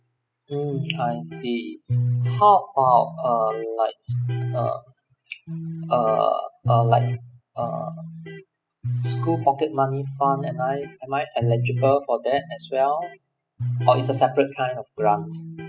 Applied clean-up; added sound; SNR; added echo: classical method spectral subtraction.